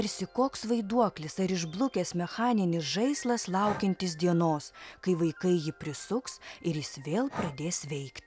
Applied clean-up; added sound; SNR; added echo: none; Breathing; 18 dB; none.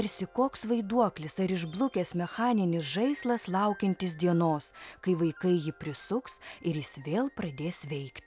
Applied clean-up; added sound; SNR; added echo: none; none; none; none.